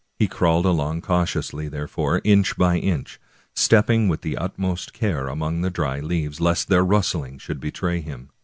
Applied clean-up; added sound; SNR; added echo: none; none; none; none.